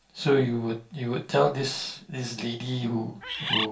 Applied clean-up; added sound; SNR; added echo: none; Bird; 1 dB; reverberation time 0.3 s.